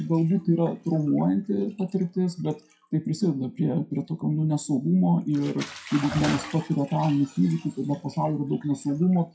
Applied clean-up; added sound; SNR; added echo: classical method WPE with log-MMSE.